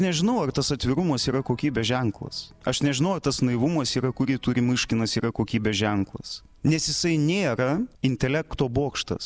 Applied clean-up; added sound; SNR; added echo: none; none; none; none.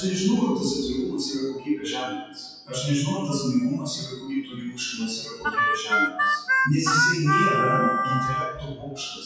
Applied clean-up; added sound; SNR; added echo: classical method WPE with log-MMSE.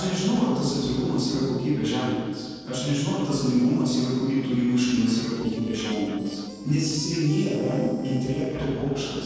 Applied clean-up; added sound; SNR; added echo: neural separator model SepFormer DNS4.